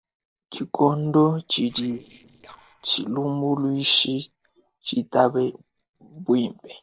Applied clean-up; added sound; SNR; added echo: neural separator model SepFormer DNS4.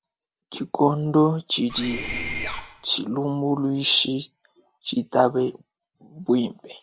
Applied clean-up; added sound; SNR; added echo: none; Mechanisms; 6 dB; none.